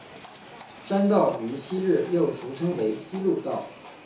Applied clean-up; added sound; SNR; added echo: none; Livestock, farm animals, working animals; 18 dB; reverberation time 0.6 s.